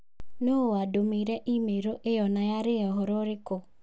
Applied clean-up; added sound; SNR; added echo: none; none; none; none.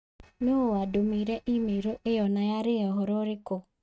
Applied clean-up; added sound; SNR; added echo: neural mask model RNNoise.